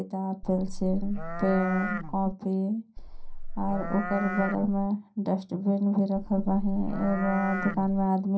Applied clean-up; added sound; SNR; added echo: none; Livestock, farm animals, working animals; 5 dB; reverberation time 0.3 s.